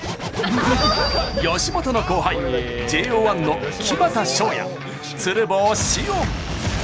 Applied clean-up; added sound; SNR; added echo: none; none; none; none.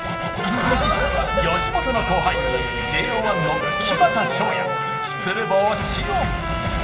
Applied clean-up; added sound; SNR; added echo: none; Trumpet; 5 dB; reverberation time 1.9 s.